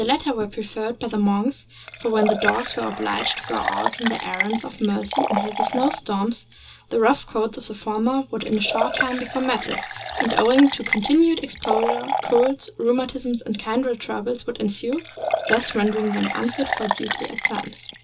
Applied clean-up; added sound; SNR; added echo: none; Liquid; 5 dB; reverberation time 0.2 s.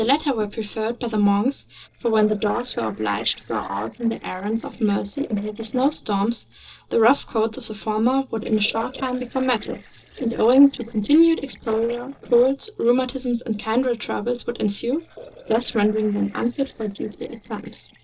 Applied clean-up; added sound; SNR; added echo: neural separator model SepFormer DNS4.